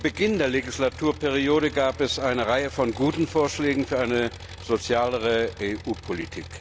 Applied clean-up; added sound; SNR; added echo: none; Engine; 15 dB; none.